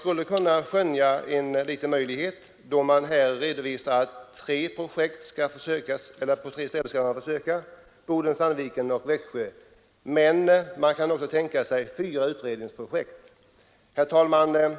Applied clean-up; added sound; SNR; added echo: none; none; none; none.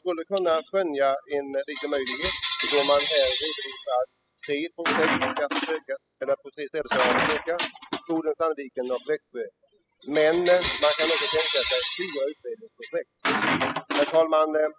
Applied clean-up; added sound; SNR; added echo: classical method spectral subtraction.